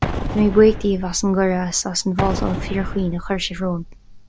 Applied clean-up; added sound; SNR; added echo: none; Explosion; 7 dB; none.